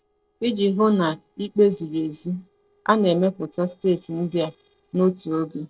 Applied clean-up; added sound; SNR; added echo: neural separator model SepFormer DNS4.